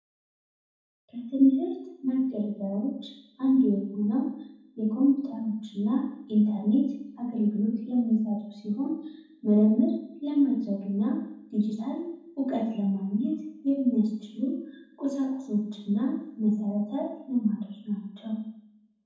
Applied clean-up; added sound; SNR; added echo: none; none; none; reverberation time 0.9 s.